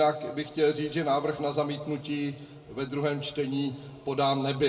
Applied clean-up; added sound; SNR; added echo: none; none; none; reverberation time 1.3 s.